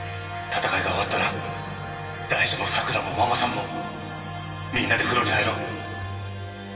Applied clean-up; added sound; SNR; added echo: none; none; none; reverberation time 2.5 s.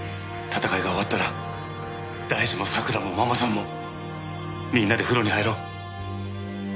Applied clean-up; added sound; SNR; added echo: none; none; none; none.